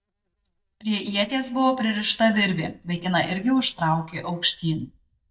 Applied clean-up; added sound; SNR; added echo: neural mask model DeepFilterNet 3.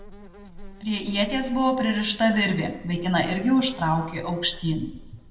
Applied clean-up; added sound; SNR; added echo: none; Insect; 17 dB; reverberation time 0.9 s.